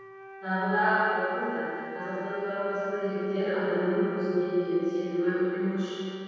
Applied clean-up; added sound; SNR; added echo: none; Wind instrument, woodwind instrument; 14 dB; reverberation time 2.2 s.